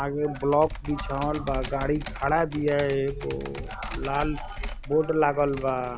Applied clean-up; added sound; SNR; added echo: none; Computer keyboard; 10 dB; none.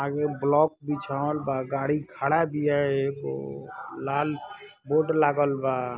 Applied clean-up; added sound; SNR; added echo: none; none; none; none.